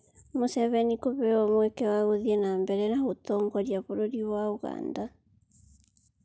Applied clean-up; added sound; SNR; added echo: none; none; none; none.